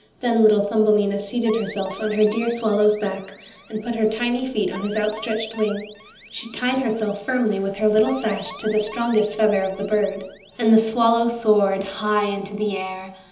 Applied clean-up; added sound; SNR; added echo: none; Alarm; 20 dB; reverberation time 1.2 s.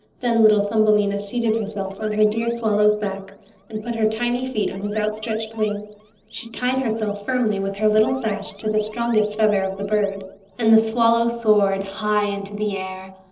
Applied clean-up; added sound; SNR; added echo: neural separator model SepFormer DNS4.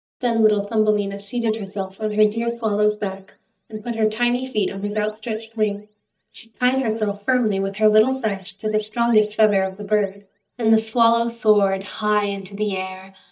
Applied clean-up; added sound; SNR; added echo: neural mask model DeepFilterNet 3.